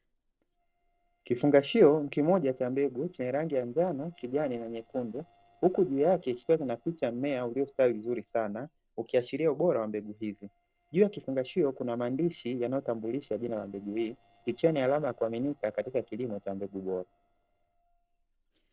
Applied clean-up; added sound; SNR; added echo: neural separator model SepFormer DNS4.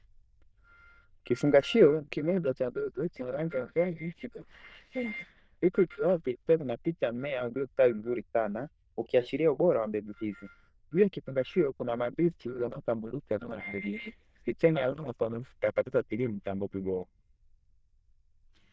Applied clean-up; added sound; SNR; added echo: neural diffusion model UNIVERSE++.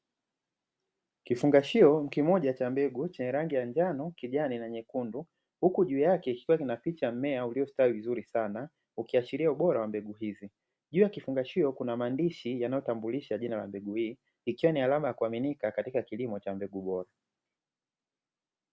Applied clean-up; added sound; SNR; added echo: none; none; none; none.